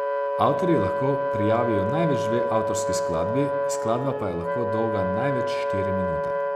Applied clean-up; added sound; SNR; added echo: none; Wind instrument, woodwind instrument; -1 dB; none.